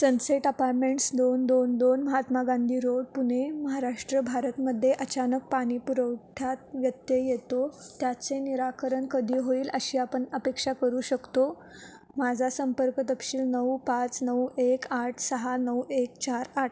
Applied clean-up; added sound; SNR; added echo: none; none; none; none.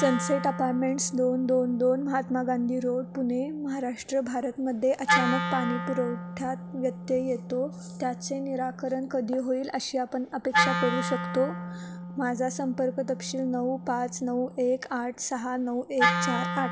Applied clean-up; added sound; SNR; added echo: none; Wind instrument, woodwind instrument; 5 dB; none.